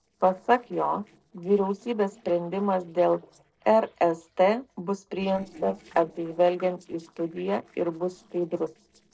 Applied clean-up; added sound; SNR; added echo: neural separator model SepFormer DNS4.